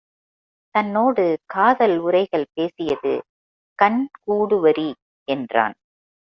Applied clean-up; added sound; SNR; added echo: none; none; none; none.